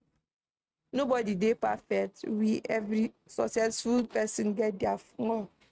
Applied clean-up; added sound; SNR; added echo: neural mask model RNNoise.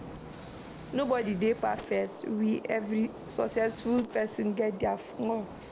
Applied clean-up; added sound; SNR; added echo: none; Gunshot, gunfire; 13 dB; none.